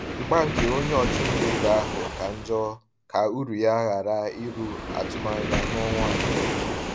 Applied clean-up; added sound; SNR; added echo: none; Waves, surf; 2 dB; none.